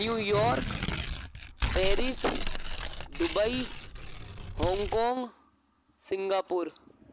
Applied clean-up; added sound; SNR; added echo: none; Tearing; 2 dB; none.